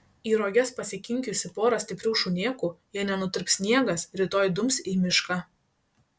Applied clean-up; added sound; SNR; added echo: none; none; none; none.